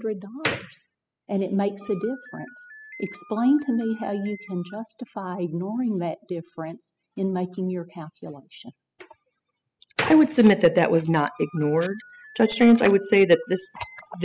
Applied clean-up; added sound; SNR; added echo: classical method spectral subtraction.